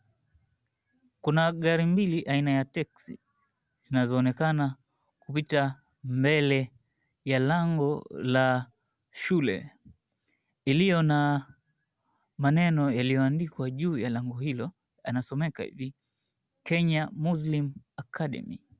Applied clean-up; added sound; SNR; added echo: none; none; none; none.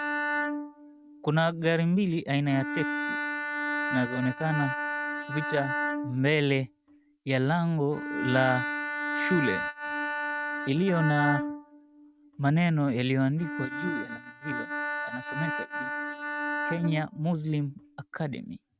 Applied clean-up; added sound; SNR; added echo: neural mask model RNNoise.